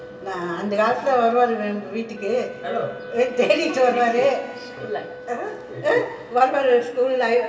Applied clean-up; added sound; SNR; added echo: none; Wind instrument, woodwind instrument; 18 dB; reverberation time 2.3 s.